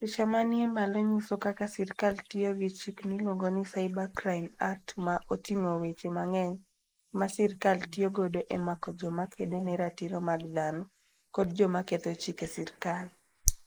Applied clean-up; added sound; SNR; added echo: neural mask model Resemble Enhance denoiser.